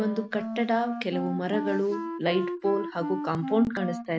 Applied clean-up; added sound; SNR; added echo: none; Wind instrument, woodwind instrument; 6 dB; none.